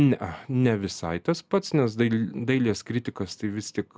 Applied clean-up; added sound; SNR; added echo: none; none; none; none.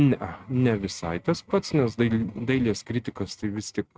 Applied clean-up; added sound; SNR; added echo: neural mask model RNNoise.